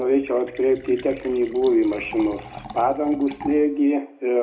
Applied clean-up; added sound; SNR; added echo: none; Fill (with liquid); 19 dB; reverberation time 0.3 s.